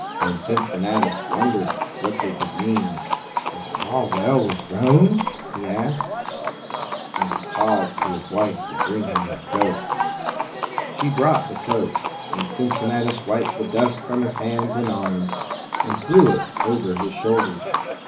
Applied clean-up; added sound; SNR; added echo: none; Livestock, farm animals, working animals; 3 dB; reverberation time 0.5 s.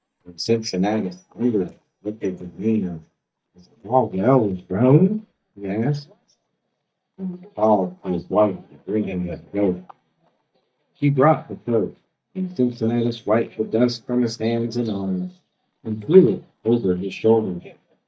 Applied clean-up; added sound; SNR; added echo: neural mask model DeepFilterNet 3.